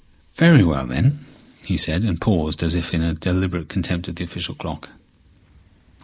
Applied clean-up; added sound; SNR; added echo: neural mask model Resemble Enhance denoiser.